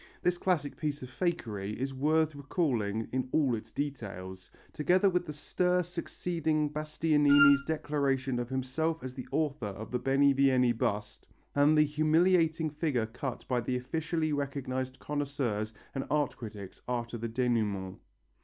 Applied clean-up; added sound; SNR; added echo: none; Wind instrument, woodwind instrument; 2 dB; none.